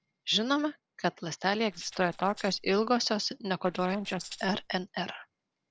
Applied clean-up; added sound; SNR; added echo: neural separator model SepFormer DNS4.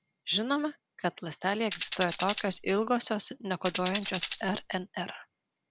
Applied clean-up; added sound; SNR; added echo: none; Tambourine; 1 dB; none.